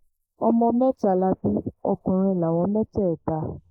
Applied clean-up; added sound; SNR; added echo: neural mask model Resemble Enhance denoiser.